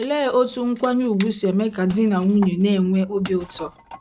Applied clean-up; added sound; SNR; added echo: none; Wood; 18 dB; none.